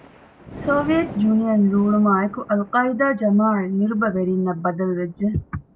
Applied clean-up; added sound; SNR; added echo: none; Thunder; 18 dB; none.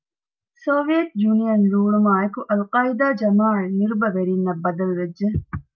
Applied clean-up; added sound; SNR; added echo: none; none; none; none.